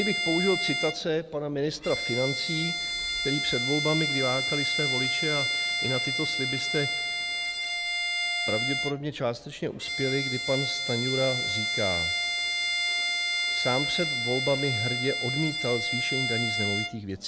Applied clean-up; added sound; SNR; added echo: none; Bowed string instrument; -2 dB; none.